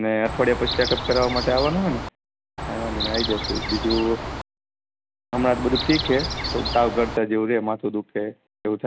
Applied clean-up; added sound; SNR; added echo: none; Chirp, tweet; 4 dB; none.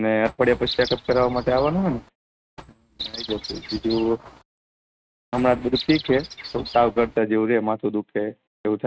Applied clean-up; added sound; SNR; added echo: neural mask model RNNoise.